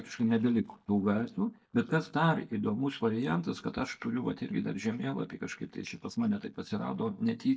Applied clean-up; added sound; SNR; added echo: neural mask model DeepFilterNet 3.